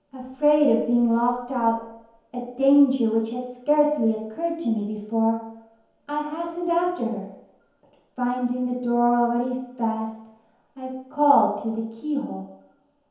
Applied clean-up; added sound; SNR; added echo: none; none; none; reverberation time 0.9 s.